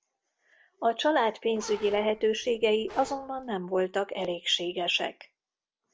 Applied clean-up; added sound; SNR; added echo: none; Bark; 17 dB; none.